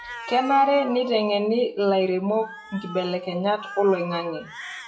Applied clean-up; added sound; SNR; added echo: classical method WPE with log-MMSE.